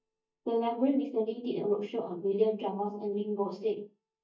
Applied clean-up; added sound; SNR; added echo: neural mask model DeepFilterNet 3.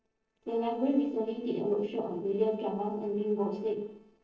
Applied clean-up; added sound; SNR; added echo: neural separator model SepFormer DNS4.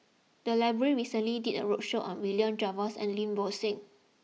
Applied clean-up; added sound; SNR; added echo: none; none; none; none.